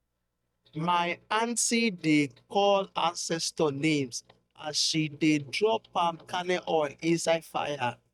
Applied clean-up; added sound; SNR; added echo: neural mask model DeepFilterNet 3.